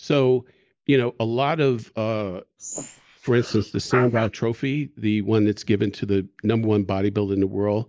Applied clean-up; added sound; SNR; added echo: neural mask model Resemble Enhance denoiser.